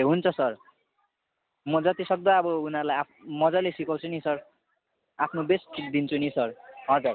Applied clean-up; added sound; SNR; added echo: none; none; none; none.